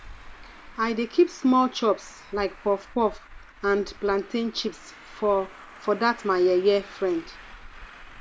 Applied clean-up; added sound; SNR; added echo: none; Traffic noise, roadway noise; 19 dB; none.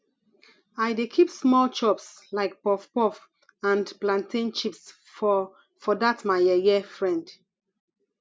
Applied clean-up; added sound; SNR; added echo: none; none; none; none.